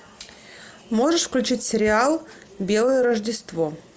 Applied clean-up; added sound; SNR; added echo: none; none; none; none.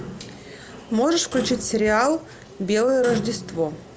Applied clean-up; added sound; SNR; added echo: none; Clock; 14 dB; none.